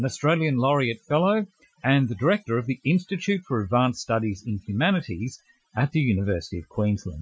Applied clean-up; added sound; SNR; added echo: classical method Wiener filter.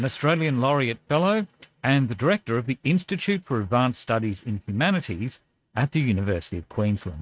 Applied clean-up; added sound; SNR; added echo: neural mask model RNNoise.